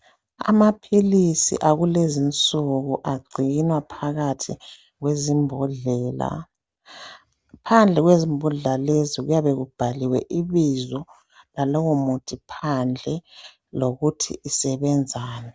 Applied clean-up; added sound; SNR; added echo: none; none; none; none.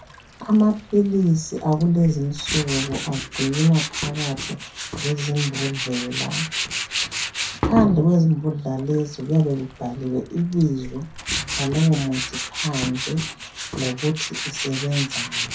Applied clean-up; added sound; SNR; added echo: none; Tools; 7 dB; reverberation time 0.3 s.